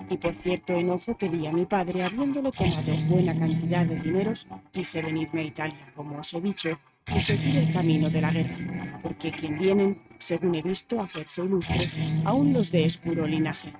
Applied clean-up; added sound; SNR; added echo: neural mask model RNNoise.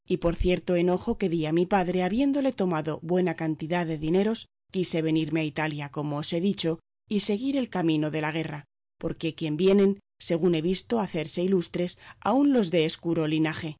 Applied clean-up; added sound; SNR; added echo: none; none; none; none.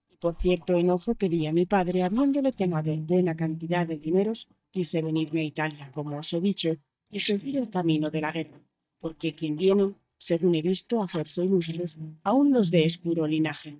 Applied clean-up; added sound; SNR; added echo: neural mask model DeepFilterNet 3.